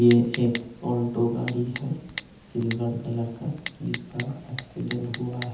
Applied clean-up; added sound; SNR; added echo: none; Typing; 13 dB; reverberation time 0.8 s.